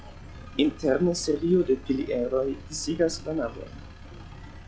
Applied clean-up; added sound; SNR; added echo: classical method log-MMSE.